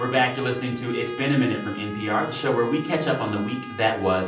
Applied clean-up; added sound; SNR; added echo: none; Trumpet; 15 dB; reverberation time 0.6 s.